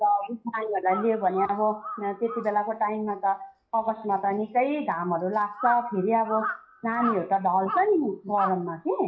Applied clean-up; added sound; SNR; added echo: classical method WPE with log-MMSE.